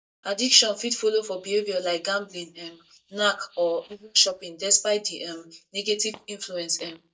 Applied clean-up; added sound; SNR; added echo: neural mask model DeepFilterNet 3.